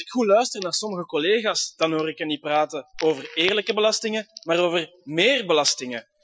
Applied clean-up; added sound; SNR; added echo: classical method Wiener filter.